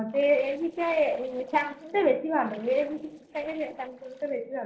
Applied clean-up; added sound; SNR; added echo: neural separator model SepFormer DNS4.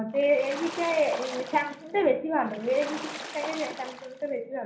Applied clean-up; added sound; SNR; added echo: none; Water / Splash, splatter; 12 dB; reverberation time 0.6 s.